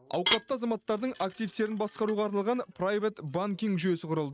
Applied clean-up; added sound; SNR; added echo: neural mask model RNNoise.